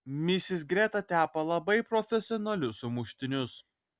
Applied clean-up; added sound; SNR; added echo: none; none; none; none.